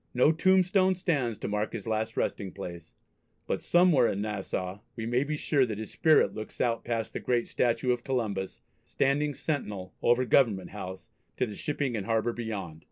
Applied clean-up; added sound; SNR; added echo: none; none; none; none.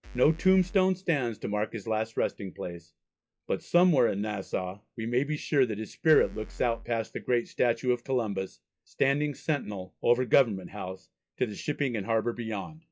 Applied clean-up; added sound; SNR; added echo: classical method log-MMSE.